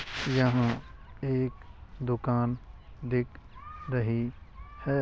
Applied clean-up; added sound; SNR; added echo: none; none; none; none.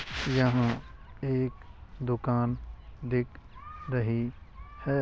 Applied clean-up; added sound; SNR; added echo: none; Bass drum; 20 dB; none.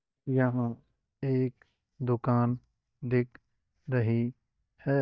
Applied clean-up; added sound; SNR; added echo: neural mask model DeepFilterNet 3.